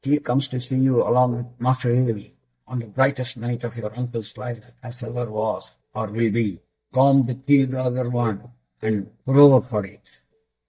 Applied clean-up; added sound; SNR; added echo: neural mask model DeepFilterNet 3.